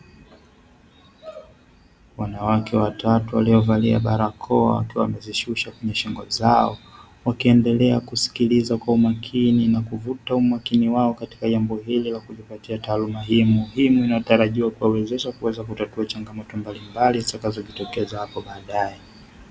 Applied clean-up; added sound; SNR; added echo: none; none; none; none.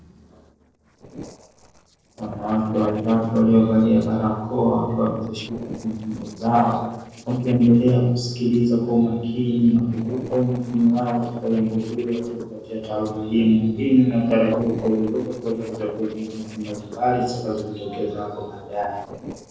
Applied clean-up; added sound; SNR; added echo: neural separator model SepFormer DNS4.